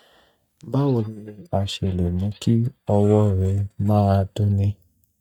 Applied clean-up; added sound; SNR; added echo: neural mask model DeepFilterNet 3.